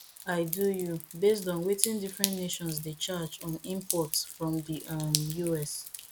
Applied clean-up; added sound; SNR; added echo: none; Drip; 7 dB; none.